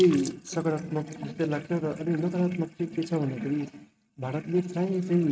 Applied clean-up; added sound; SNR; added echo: neural mask model RNNoise.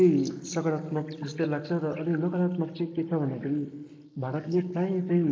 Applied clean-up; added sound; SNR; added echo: neural mask model Resemble Enhance denoiser.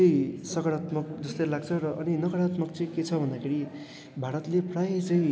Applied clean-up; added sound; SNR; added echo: none; none; none; none.